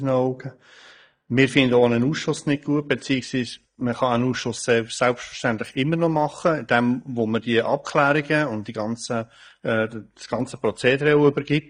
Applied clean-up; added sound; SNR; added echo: neural mask model DeepFilterNet 3.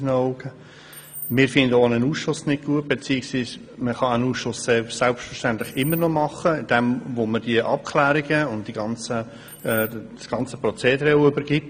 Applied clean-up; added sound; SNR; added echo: none; Keys jangling; 17 dB; none.